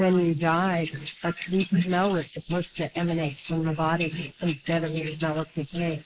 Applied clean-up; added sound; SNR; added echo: neural mask model Resemble Enhance denoiser.